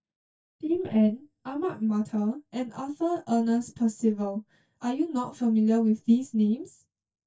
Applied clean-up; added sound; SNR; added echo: neural mask model DeepFilterNet 3.